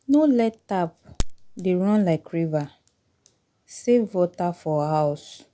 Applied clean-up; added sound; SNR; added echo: none; Crack; 8 dB; none.